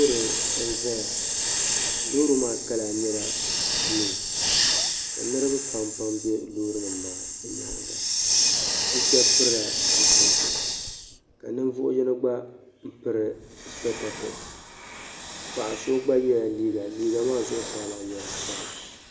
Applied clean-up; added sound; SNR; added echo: none; Hiss; -2 dB; none.